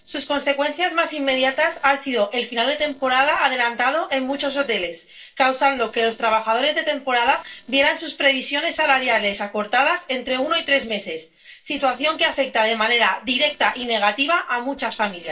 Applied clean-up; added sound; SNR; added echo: neural separator model SepFormer DNS4.